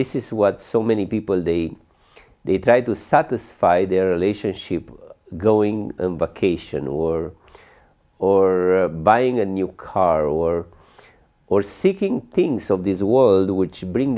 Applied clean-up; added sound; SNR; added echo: none; none; none; none.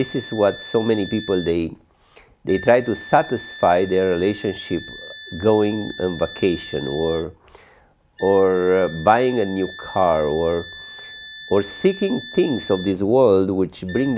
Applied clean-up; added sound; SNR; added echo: none; Wind instrument, woodwind instrument; 17 dB; none.